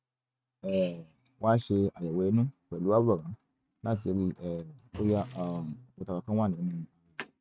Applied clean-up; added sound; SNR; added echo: neural mask model RNNoise.